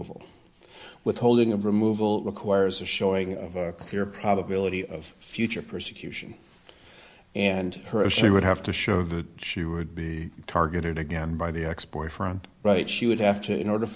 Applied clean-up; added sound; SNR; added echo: none; none; none; none.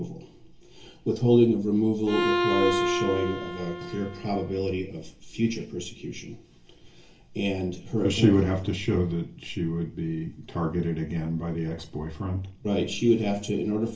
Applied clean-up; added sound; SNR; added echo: none; Bowed string instrument; 2 dB; reverberation time 0.3 s.